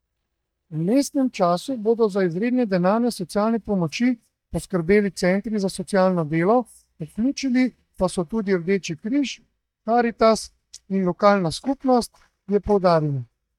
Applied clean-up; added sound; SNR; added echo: neural mask model DeepFilterNet 3.